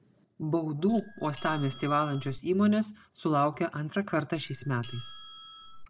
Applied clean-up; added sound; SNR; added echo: none; Doorbell; 15 dB; none.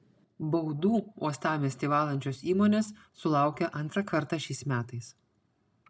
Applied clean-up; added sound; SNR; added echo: none; none; none; none.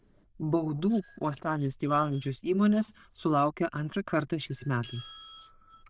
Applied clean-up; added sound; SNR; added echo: neural diffusion model UNIVERSE++.